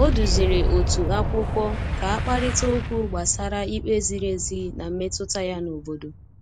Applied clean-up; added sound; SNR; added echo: none; Boom; 0 dB; none.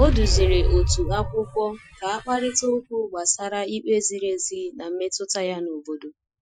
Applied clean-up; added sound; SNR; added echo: classical method Wiener filter.